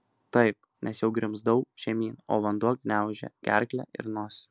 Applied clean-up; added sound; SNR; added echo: none; none; none; none.